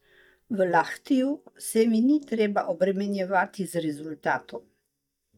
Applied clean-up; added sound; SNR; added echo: neural mask model DeepFilterNet 3.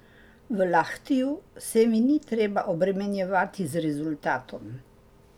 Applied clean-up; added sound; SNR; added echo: none; none; none; none.